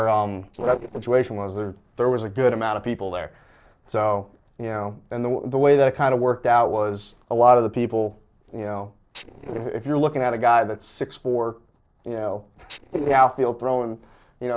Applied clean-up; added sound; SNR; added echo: neural separator model SepFormer DNS4.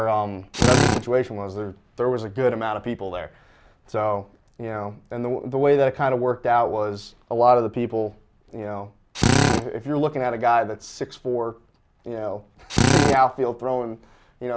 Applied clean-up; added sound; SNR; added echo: none; Drill; -4 dB; none.